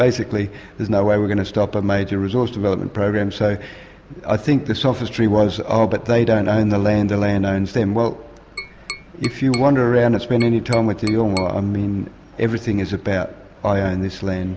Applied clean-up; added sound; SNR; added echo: none; Tap; 15 dB; none.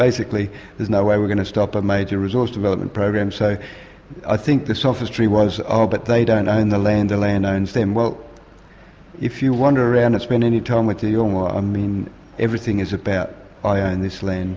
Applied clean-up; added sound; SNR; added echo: none; none; none; none.